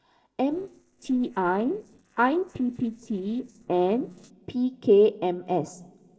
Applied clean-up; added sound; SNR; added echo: neural separator model SepFormer DNS4.